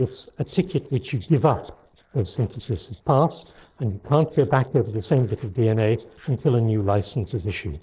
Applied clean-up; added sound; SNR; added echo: neural separator model SepFormer DNS4.